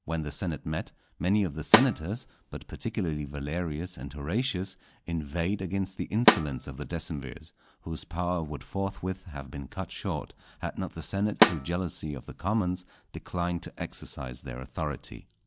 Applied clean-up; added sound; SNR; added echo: none; Snare drum; -3 dB; none.